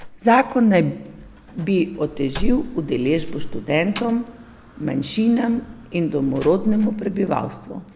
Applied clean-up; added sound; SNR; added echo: none; Slam; 10 dB; none.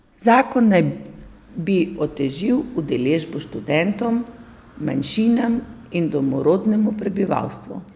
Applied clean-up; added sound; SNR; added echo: none; none; none; none.